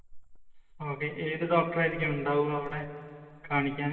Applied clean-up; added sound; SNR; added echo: none; Cricket; 18 dB; reverberation time 2.6 s.